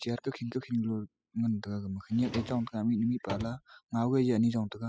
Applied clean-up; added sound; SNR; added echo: classical method spectral subtraction.